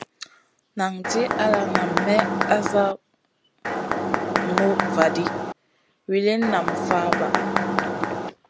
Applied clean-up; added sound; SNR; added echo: none; Mechanisms; -2 dB; none.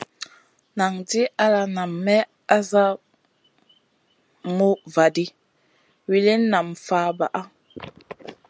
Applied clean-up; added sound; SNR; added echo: none; none; none; none.